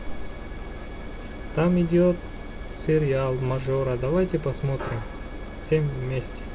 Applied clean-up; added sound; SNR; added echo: none; Engine; 10 dB; none.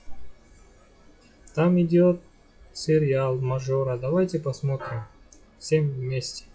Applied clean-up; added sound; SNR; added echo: classical method log-MMSE.